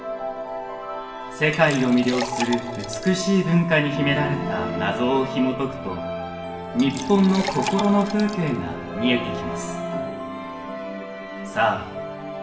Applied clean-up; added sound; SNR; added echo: none; Liquid; 12 dB; reverberation time 1.0 s.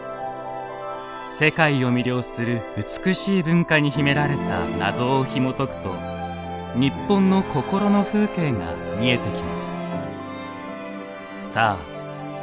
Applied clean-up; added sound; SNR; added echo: none; none; none; none.